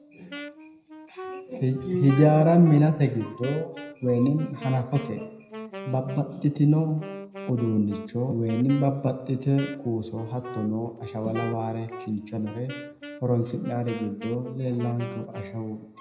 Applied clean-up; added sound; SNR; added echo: none; Wind instrument, woodwind instrument; 15 dB; reverberation time 0.7 s.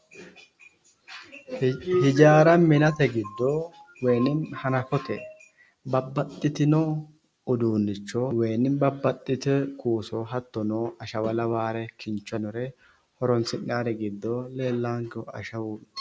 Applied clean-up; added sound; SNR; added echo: none; none; none; none.